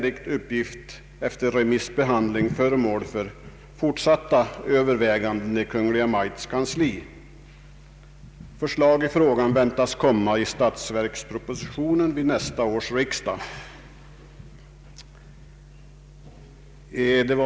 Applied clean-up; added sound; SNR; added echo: none; none; none; none.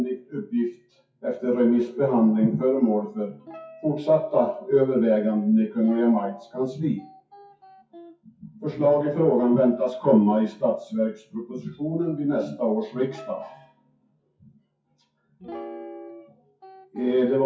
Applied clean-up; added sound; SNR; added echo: classical method WPE with log-MMSE.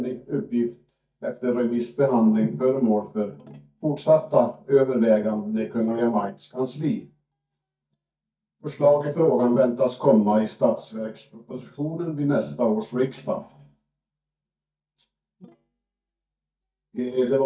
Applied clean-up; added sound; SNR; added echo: neural mask model DeepFilterNet 3.